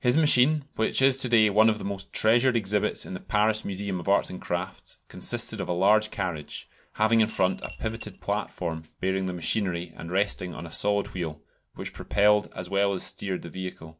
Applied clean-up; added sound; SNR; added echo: none; Coin (dropping) / Glass; 18 dB; none.